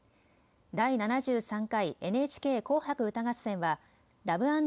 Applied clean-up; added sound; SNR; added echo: none; none; none; none.